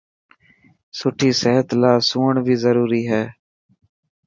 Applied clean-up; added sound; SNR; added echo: none; none; none; none.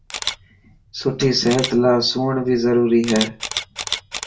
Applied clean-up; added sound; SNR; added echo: none; Camera; 11 dB; reverberation time 0.2 s.